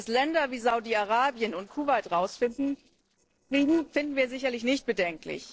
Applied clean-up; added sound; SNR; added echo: neural separator model SepFormer DNS4.